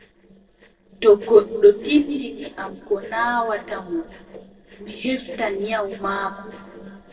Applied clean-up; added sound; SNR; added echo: neural separator model SepFormer DNS4.